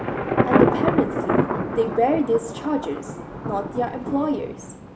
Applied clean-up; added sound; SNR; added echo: none; Thunder; -1 dB; none.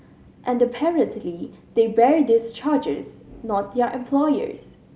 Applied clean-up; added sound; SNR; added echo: none; none; none; none.